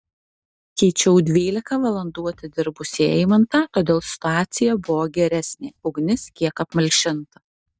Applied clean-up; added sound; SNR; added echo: neural mask model DeepFilterNet 3.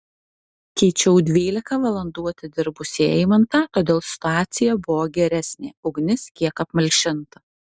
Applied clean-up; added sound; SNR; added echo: none; none; none; none.